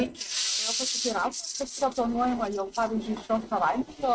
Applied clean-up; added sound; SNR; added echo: neural mask model RNNoise.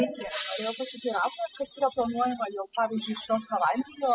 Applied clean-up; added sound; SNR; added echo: classical method spectral subtraction.